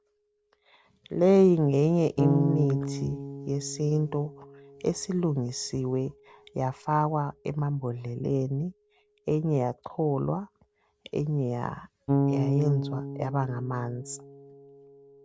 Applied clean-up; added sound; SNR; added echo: none; Bass guitar; 6 dB; none.